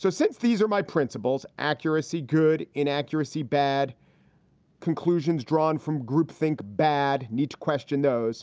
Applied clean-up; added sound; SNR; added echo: none; none; none; none.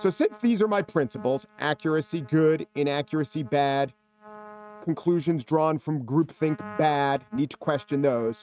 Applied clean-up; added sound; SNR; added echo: neural mask model RNNoise.